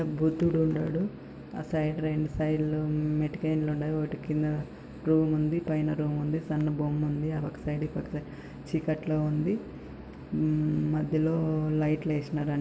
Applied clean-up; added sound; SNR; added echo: none; none; none; none.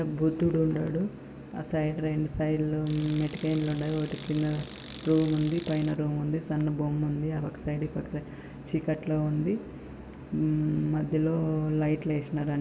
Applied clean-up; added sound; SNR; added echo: none; Tools; 16 dB; none.